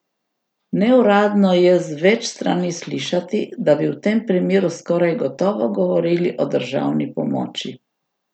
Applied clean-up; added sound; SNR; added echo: none; none; none; none.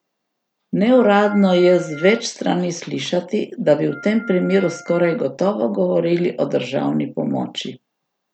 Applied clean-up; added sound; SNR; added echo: none; Organ; 17 dB; none.